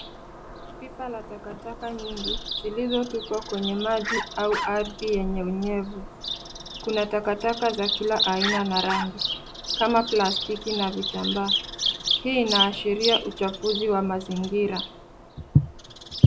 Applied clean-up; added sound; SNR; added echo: none; Bark + Bird vocalization, bird call, bird song; 5 dB; none.